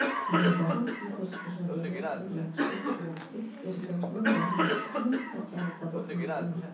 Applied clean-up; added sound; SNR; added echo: none; Cough; 1 dB; reverberation time 0.6 s.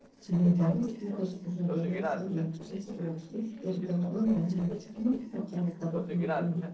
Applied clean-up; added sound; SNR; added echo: neural separator model SepFormer DNS4.